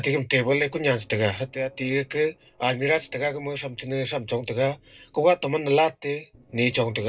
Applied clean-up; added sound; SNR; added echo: neural separator model SepFormer DNS4.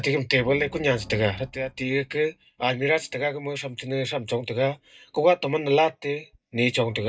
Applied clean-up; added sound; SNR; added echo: neural mask model DeepFilterNet 3.